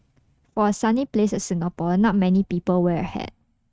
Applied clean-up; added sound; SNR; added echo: neural mask model RNNoise.